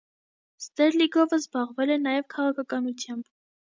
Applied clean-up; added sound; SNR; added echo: none; none; none; none.